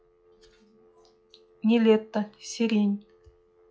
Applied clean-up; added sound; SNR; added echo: classical method log-MMSE.